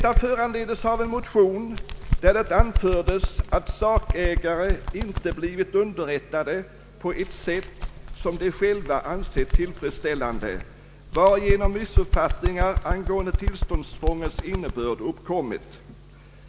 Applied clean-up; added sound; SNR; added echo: none; Bird; 1 dB; none.